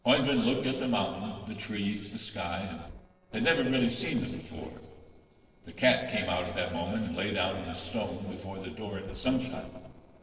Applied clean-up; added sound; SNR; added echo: neural separator model SepFormer DNS4.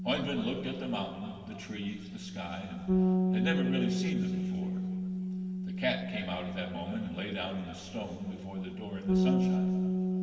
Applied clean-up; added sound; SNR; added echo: none; Bass guitar; -5 dB; reverberation time 2.4 s.